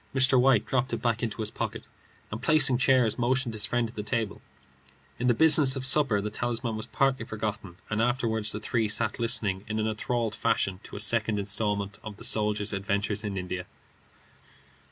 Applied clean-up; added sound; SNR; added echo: none; none; none; none.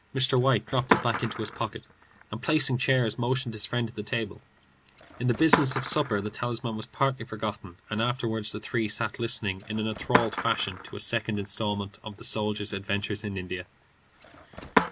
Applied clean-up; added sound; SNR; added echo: none; Skateboard; 6 dB; none.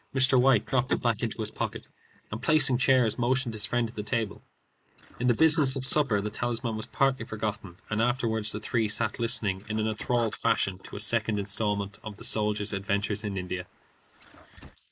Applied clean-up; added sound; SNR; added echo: neural mask model Resemble Enhance denoiser.